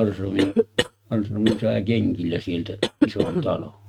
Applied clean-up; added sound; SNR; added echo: neural mask model RNNoise.